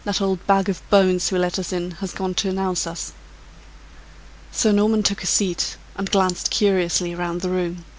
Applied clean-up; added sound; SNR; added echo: none; none; none; none.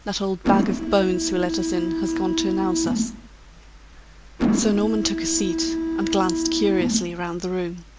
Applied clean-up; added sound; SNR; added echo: none; Mechanisms; 0 dB; none.